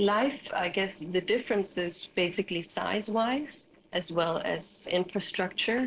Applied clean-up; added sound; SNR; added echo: neural separator model SepFormer DNS4.